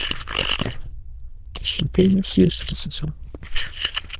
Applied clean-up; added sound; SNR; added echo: neural diffusion model UNIVERSE++.